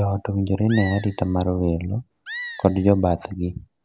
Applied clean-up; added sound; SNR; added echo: none; Animal; 16 dB; none.